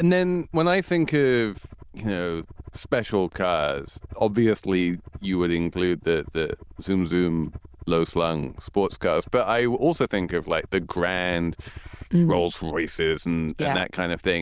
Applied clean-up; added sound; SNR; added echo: neural diffusion model UNIVERSE++.